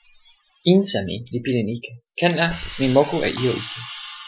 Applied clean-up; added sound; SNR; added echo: classical method Wiener filter.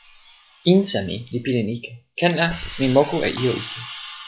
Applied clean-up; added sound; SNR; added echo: classical method log-MMSE.